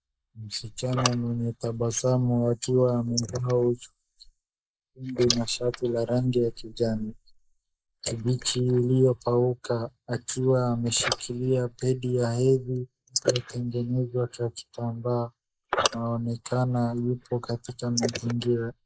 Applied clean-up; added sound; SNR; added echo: neural mask model Resemble Enhance denoiser.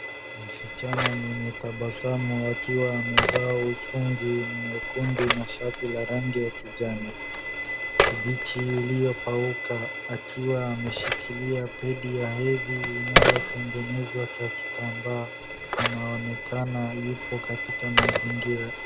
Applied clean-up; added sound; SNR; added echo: none; Telephone + Bowed string instrument; -1 dB; none.